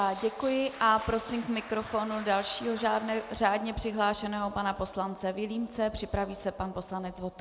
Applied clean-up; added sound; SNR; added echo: none; none; none; none.